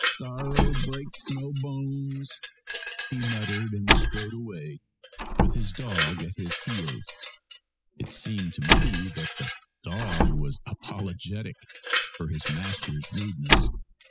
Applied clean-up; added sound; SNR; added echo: classical method spectral subtraction.